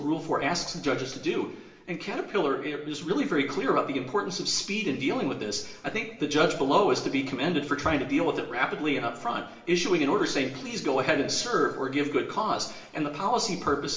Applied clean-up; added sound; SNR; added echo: none; none; none; reverberation time 0.8 s.